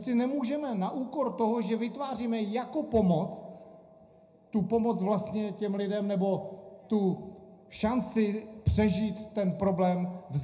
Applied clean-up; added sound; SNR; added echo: none; none; none; reverberation time 0.3 s.